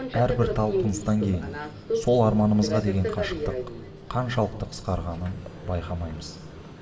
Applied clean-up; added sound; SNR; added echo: none; Subway, metro, underground; 7 dB; reverberation time 2.9 s.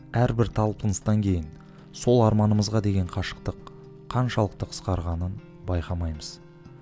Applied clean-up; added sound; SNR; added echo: none; none; none; none.